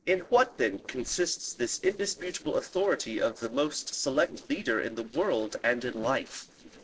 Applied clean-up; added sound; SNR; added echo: neural separator model SepFormer DNS4.